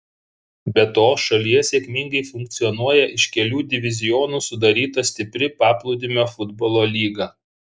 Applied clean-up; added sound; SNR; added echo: none; none; none; none.